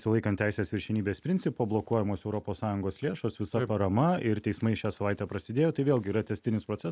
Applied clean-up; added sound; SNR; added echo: none; none; none; none.